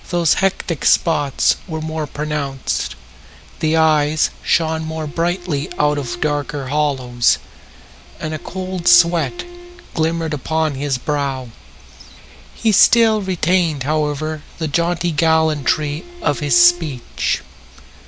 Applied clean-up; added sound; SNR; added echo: none; Bowed string instrument; 19 dB; none.